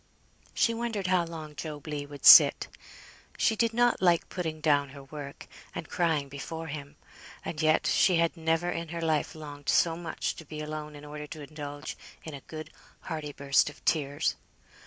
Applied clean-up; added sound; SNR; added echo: none; none; none; none.